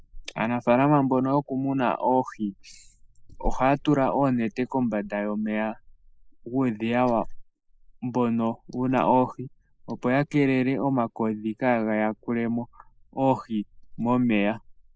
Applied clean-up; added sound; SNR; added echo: neural mask model Resemble Enhance denoiser.